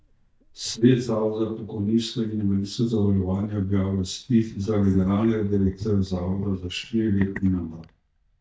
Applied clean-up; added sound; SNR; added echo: neural mask model DeepFilterNet 3.